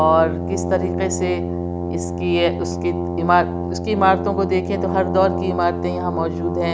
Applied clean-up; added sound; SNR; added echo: none; Brass instrument; 3 dB; none.